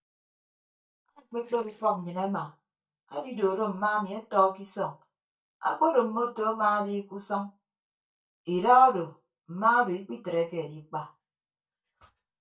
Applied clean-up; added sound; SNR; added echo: neural mask model DeepFilterNet 3.